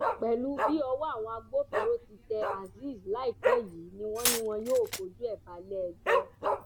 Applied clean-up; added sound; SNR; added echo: none; Dog + Glass; 1 dB; none.